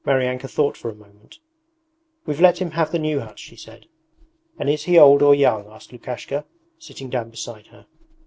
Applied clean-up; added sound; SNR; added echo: none; none; none; none.